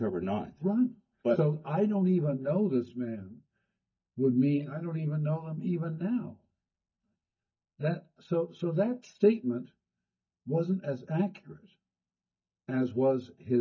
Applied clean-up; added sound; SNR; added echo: neural mask model DeepFilterNet 3.